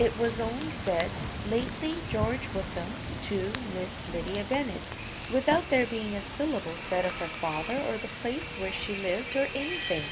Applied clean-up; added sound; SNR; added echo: none; Rain / Train; 5 dB; none.